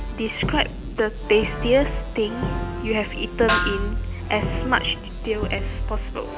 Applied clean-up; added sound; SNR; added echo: none; Brass instrument + Snare drum; 2 dB; none.